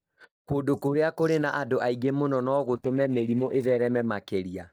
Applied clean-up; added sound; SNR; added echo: neural mask model DeepFilterNet 3.